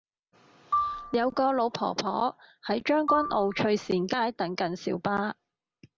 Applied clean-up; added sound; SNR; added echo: none; Marimba, xylophone; 7 dB; none.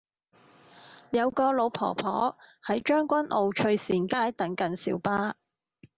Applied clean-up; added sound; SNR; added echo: none; none; none; none.